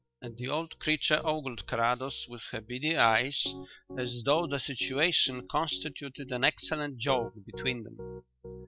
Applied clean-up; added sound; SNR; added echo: neural mask model DeepFilterNet 3.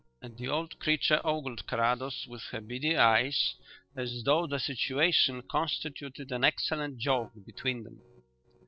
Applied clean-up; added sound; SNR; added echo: neural separator model SepFormer DNS4.